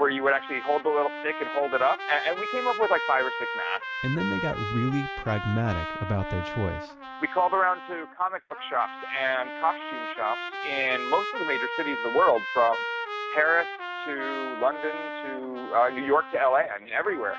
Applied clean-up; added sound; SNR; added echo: none; Trumpet; 7 dB; none.